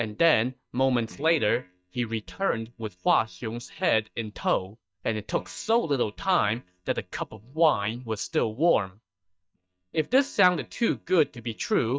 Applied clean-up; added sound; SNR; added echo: neural mask model DeepFilterNet 3.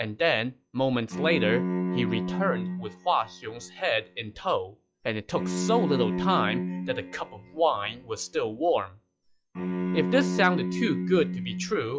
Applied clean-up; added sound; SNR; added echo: classical method log-MMSE.